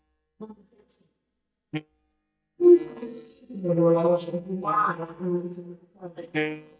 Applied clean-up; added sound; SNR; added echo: neural mask model DeepFilterNet 3.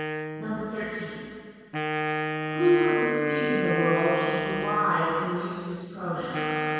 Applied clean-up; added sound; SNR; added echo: none; Wind instrument, woodwind instrument; 2 dB; reverberation time 2.0 s.